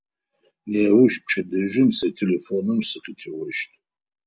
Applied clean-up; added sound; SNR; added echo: none; none; none; none.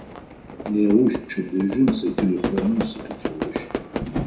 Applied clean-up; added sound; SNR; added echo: none; Fire / Fireworks; 6 dB; reverberation time 0.6 s.